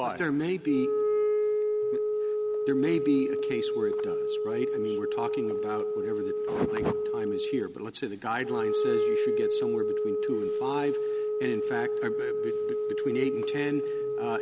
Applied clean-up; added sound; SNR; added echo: none; Wind instrument, woodwind instrument; -4 dB; none.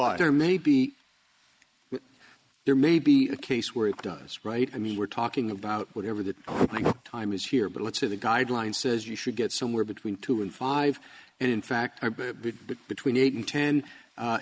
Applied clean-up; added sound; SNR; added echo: neural mask model Resemble Enhance denoiser.